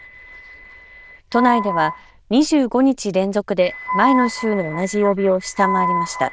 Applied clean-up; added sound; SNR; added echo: neural diffusion model UNIVERSE++.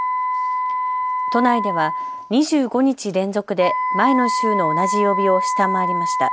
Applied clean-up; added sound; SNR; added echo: none; Wind instrument, woodwind instrument; 1 dB; none.